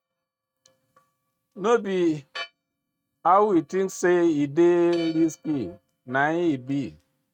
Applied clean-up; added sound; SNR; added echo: neural mask model RNNoise.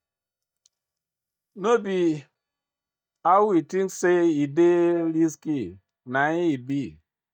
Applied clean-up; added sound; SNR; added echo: neural mask model DeepFilterNet 3.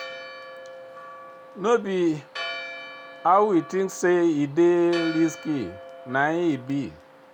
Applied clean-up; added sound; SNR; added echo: none; Church bell; 15 dB; none.